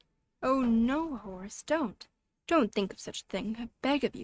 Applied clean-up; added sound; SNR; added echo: neural mask model RNNoise.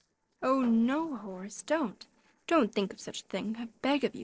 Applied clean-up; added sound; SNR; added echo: neural separator model SepFormer DNS4.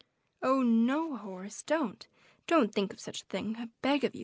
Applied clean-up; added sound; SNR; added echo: none; none; none; none.